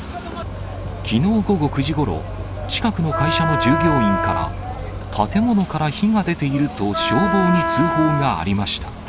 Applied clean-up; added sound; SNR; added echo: none; Wind instrument, woodwind instrument; 3 dB; none.